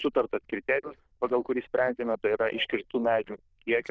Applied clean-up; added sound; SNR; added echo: neural diffusion model UNIVERSE++.